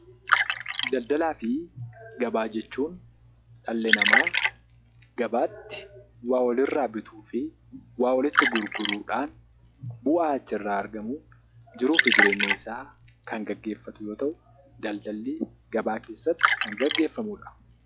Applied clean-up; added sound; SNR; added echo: classical method log-MMSE.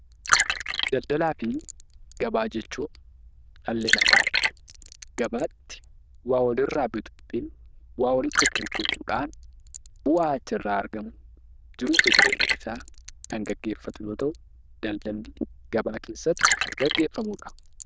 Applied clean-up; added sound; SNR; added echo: neural diffusion model UNIVERSE++.